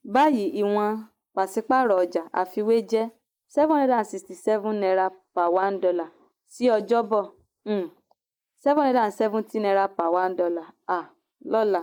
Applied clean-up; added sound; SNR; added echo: neural mask model Resemble Enhance denoiser.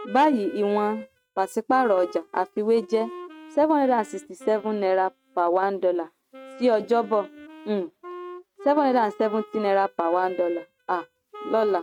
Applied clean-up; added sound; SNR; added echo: neural mask model RNNoise.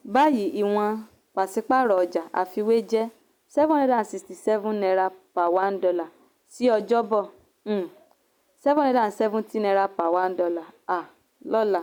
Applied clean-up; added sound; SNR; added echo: none; none; none; none.